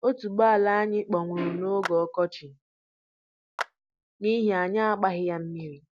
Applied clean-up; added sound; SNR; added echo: none; Clapping; 15 dB; none.